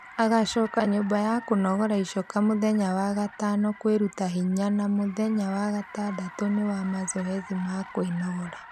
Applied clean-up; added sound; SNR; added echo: none; Car; 19 dB; none.